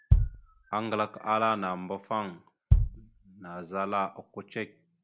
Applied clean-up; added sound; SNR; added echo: none; Bass drum; -3 dB; none.